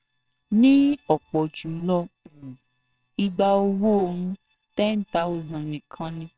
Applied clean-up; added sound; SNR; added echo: neural separator model SepFormer WHAMR!.